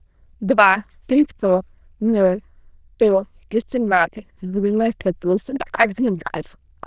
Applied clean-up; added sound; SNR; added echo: neural diffusion model UNIVERSE++.